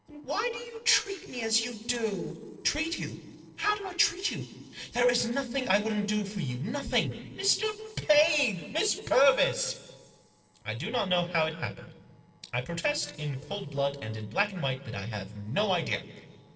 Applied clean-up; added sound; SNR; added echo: neural separator model SepFormer DNS4.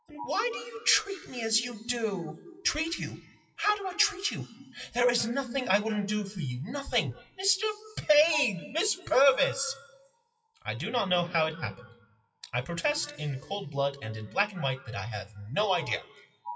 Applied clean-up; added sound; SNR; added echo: classical method WPE with log-MMSE.